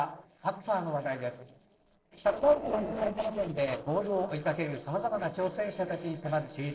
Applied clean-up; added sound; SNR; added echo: neural separator model SepFormer DNS4.